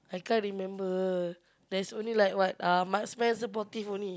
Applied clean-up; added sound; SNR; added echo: none; none; none; none.